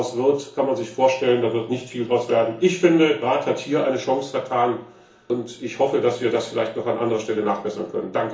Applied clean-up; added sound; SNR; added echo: none; none; none; reverberation time 0.7 s.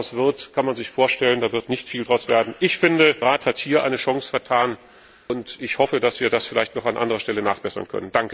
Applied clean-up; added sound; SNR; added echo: none; none; none; none.